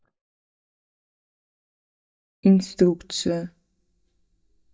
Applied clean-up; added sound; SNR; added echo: neural mask model DeepFilterNet 3.